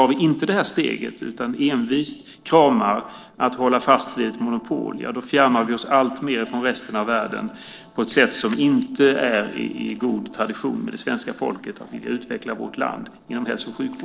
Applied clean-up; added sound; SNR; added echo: neural separator model SepFormer DNS4.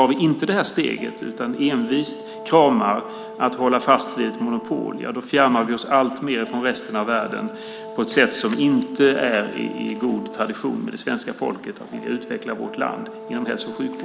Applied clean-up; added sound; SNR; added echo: none; Brass instrument; 15 dB; none.